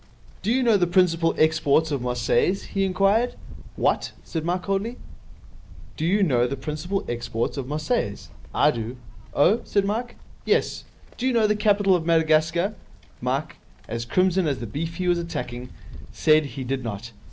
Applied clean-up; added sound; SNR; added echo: none; Livestock, farm animals, working animals; 16 dB; none.